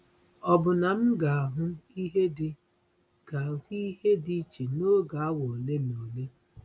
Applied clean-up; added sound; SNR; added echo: none; none; none; none.